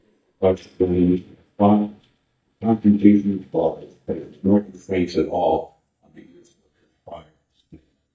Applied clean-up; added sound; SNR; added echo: neural mask model DeepFilterNet 3.